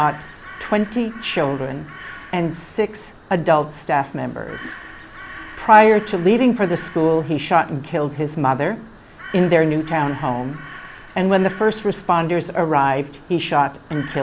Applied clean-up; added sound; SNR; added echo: none; Crow; 19 dB; none.